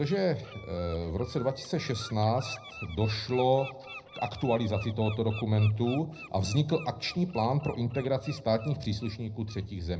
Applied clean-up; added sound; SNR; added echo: none; Bird; 18 dB; reverberation time 0.4 s.